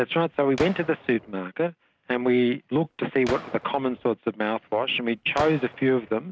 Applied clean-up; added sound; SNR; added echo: none; Gunshot, gunfire; 15 dB; none.